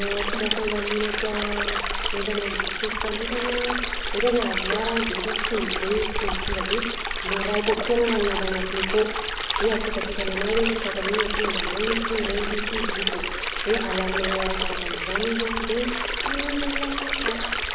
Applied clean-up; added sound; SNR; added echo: none; Stream; -1 dB; reverberation time 0.6 s.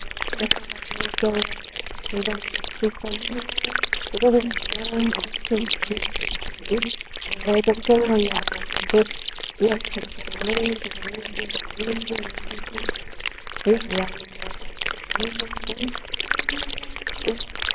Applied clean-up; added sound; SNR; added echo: neural separator model SepFormer WHAMR!.